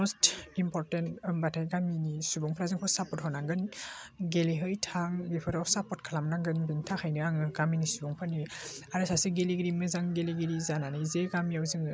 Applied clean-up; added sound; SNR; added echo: none; none; none; none.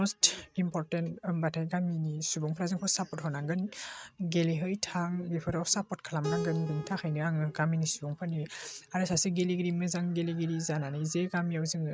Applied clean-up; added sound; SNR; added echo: neural mask model RNNoise.